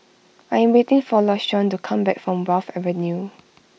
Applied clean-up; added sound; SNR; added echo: none; none; none; none.